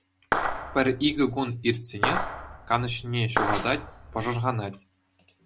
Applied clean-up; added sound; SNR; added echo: none; Clapping; 2 dB; none.